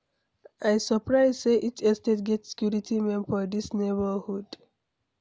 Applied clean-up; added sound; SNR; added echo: none; none; none; none.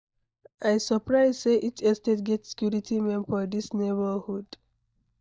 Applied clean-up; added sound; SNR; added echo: neural mask model DeepFilterNet 3.